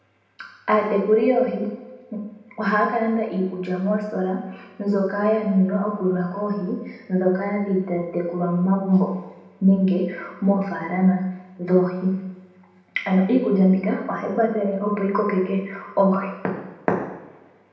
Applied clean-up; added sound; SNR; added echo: none; none; none; reverberation time 0.9 s.